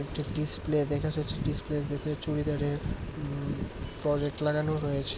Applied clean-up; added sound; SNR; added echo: none; Cutlery, silverware; 19 dB; none.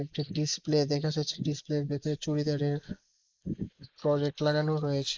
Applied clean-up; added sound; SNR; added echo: neural mask model Resemble Enhance denoiser.